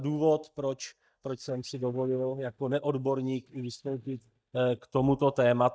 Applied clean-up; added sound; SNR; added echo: neural mask model DeepFilterNet 3.